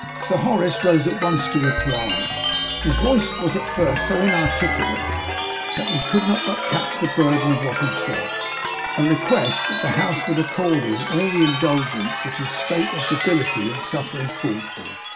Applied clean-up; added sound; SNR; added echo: none; Chime; 1 dB; none.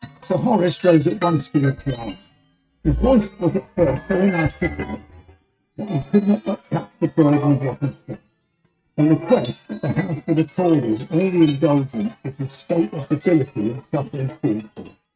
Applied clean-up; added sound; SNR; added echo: neural mask model RNNoise.